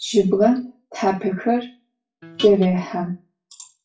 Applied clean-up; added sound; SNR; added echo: classical method WPE with log-MMSE.